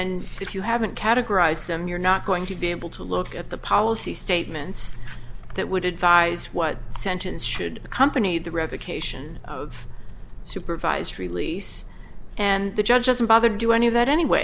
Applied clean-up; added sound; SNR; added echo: none; none; none; none.